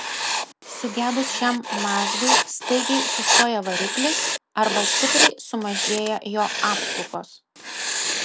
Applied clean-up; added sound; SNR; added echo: none; Writing; -2 dB; none.